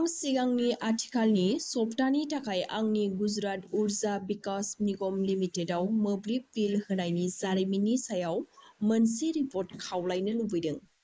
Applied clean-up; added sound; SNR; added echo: neural mask model Resemble Enhance denoiser.